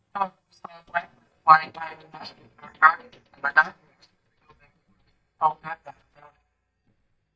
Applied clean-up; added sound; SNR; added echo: neural mask model DeepFilterNet 3.